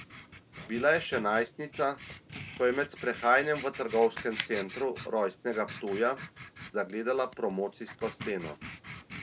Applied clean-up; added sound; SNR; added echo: none; Writing; 14 dB; none.